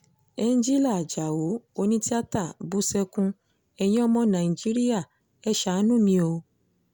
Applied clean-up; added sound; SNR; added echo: none; none; none; none.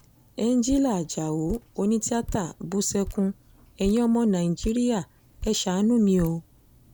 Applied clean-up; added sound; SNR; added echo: none; Drip; 16 dB; none.